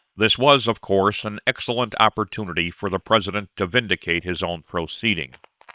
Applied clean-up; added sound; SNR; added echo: neural separator model SepFormer WHAM!.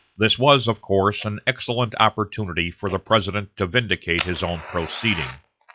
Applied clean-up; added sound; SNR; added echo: classical method log-MMSE.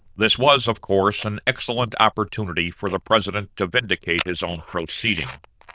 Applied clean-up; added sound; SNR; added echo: neural diffusion model UNIVERSE++.